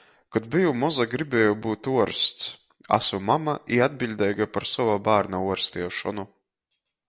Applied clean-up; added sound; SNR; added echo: none; none; none; none.